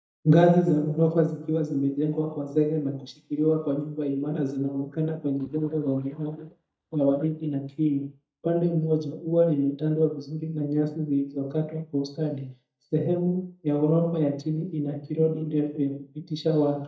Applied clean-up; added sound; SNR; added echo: neural mask model DeepFilterNet 3.